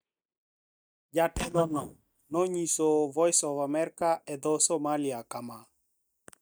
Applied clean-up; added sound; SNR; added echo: neural mask model DeepFilterNet 3.